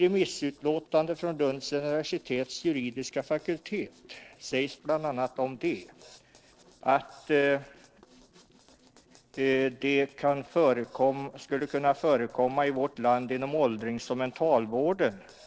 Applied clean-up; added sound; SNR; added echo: neural separator model SepFormer DNS4.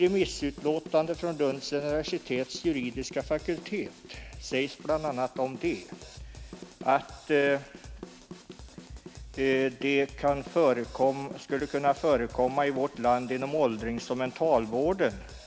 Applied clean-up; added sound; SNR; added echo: none; Drum kit; 17 dB; none.